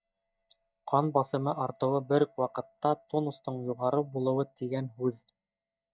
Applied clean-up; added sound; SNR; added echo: neural mask model DeepFilterNet 3.